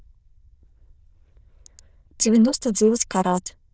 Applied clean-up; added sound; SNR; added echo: neural diffusion model UNIVERSE++.